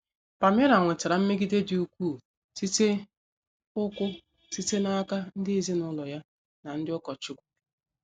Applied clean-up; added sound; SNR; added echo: none; none; none; none.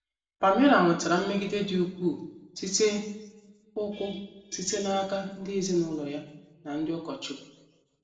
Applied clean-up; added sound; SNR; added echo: none; none; none; reverberation time 0.8 s.